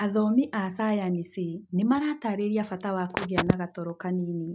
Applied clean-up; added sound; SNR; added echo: none; none; none; none.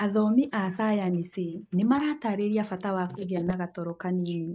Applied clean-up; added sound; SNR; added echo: neural mask model Resemble Enhance denoiser.